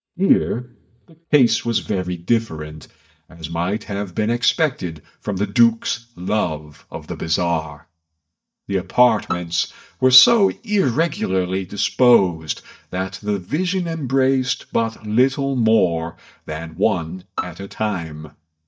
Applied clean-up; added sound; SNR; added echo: neural mask model DeepFilterNet 3.